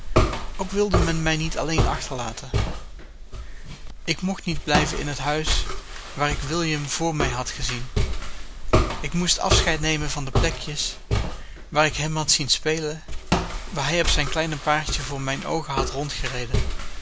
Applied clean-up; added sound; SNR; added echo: none; Walk, footsteps; 0 dB; none.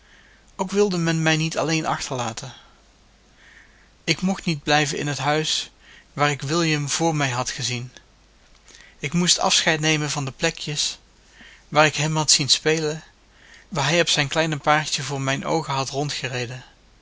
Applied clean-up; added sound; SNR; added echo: none; none; none; none.